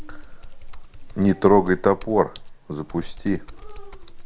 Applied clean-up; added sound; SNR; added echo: none; Computer keyboard; 11 dB; none.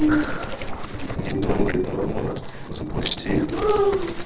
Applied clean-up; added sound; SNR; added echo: neural separator model SepFormer DNS4.